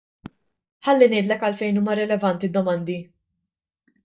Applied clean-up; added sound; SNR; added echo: neural mask model DeepFilterNet 3.